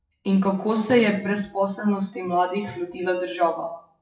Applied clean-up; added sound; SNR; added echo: classical method WPE with log-MMSE.